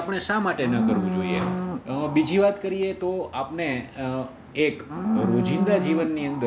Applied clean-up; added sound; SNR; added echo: none; Livestock, farm animals, working animals; 5 dB; none.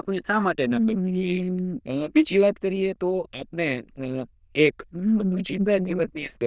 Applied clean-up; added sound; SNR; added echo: neural diffusion model UNIVERSE++.